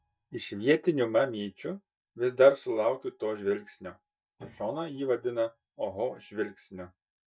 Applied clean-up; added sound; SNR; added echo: neural mask model DeepFilterNet 3.